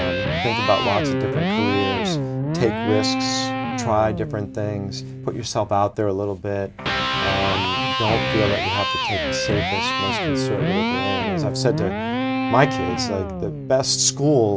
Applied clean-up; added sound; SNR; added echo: none; Electric guitar; 0 dB; none.